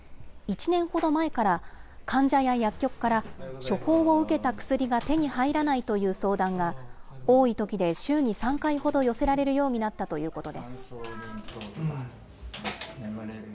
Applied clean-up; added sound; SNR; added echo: none; none; none; none.